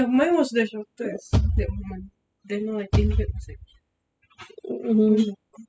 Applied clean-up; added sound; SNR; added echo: classical method spectral subtraction.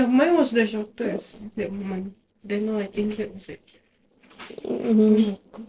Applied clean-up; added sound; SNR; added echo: neural separator model SepFormer DNS4.